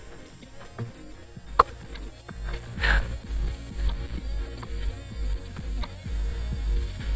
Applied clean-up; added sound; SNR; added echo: neural mask model DeepFilterNet 3.